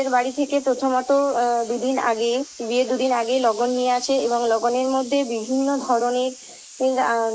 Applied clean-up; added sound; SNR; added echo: neural mask model Resemble Enhance denoiser.